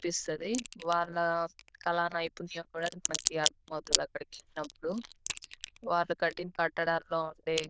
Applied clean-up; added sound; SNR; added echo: neural diffusion model UNIVERSE++.